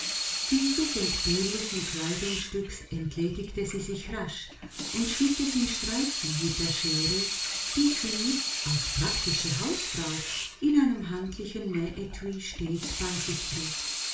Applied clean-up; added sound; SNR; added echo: none; Sink (filling or washing) / Water tap, faucet; 2 dB; reverberation time 0.4 s.